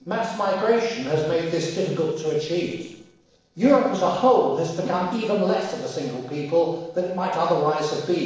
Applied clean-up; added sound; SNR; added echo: neural separator model SepFormer DNS4.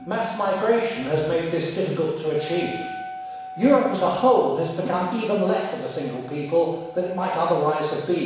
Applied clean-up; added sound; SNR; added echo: none; Wind instrument, woodwind instrument; 17 dB; reverberation time 1.1 s.